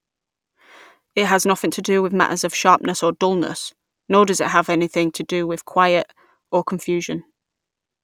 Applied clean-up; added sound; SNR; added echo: none; none; none; none.